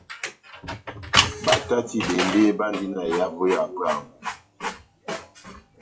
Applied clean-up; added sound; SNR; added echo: classical method WPE with log-MMSE.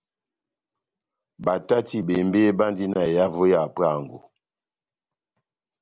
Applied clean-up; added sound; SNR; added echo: none; none; none; none.